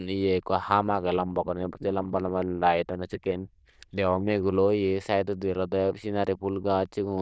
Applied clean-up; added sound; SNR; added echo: neural diffusion model UNIVERSE++.